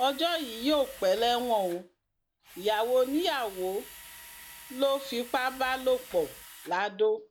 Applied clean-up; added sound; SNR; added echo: none; Drill; 19 dB; none.